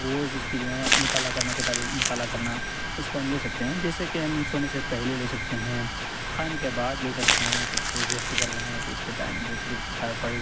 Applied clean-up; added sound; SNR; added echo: none; Crumpling, crinkling + Mechanisms; -3 dB; none.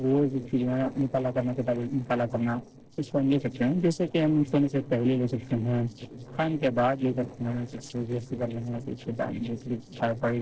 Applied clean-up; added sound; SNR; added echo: neural separator model SepFormer DNS4.